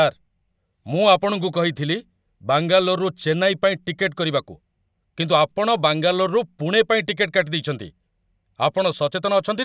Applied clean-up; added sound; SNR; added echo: none; none; none; none.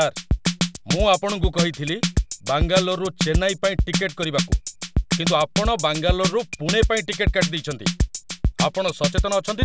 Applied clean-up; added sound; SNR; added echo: none; Drum kit; 0 dB; none.